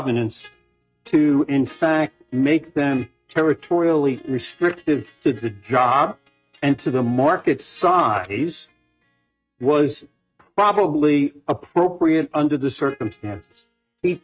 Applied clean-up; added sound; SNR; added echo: neural mask model RNNoise.